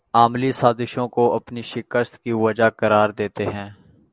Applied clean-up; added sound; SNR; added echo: none; none; none; none.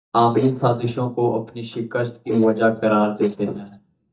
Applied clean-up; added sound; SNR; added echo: neural mask model DeepFilterNet 3.